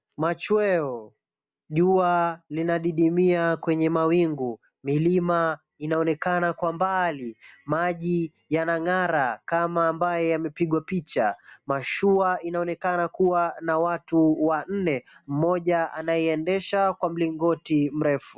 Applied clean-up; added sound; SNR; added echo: none; none; none; none.